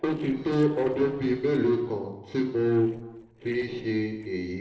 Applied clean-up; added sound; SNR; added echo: neural separator model SepFormer DNS4.